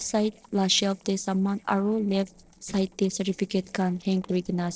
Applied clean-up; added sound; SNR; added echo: neural separator model SepFormer DNS4.